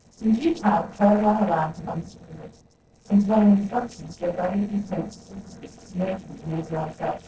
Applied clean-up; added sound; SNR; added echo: neural separator model SepFormer DNS4.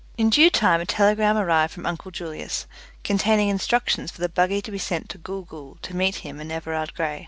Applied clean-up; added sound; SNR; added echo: none; none; none; none.